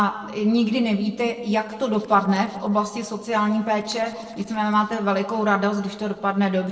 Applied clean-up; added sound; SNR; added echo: neural separator model SepFormer DNS4.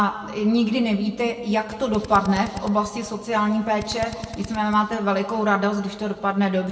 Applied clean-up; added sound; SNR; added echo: none; Drill; 16 dB; reverberation time 1.5 s.